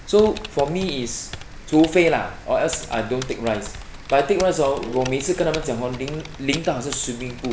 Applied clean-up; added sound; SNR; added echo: none; Rain + Typing; 13 dB; none.